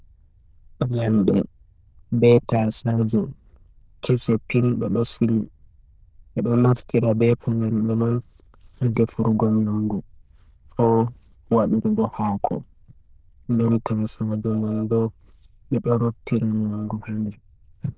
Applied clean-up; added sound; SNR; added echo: neural diffusion model UNIVERSE++.